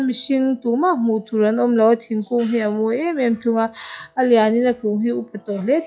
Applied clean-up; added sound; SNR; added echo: classical method log-MMSE.